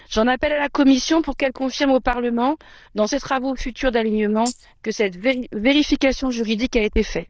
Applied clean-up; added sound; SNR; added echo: neural diffusion model UNIVERSE++.